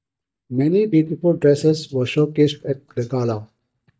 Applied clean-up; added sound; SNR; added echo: neural mask model DeepFilterNet 3.